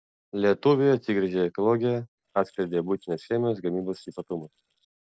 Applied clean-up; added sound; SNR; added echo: neural separator model SepFormer DNS4.